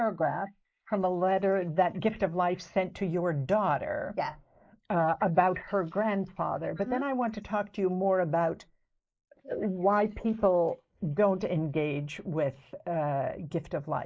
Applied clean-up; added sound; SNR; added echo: neural mask model Resemble Enhance denoiser.